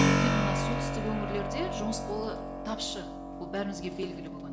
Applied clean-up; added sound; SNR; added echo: none; Keyboard (musical); -5 dB; reverberation time 0.8 s.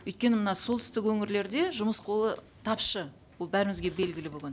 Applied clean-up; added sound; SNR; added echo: none; none; none; none.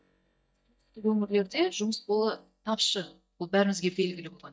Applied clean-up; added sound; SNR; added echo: neural mask model DeepFilterNet 3.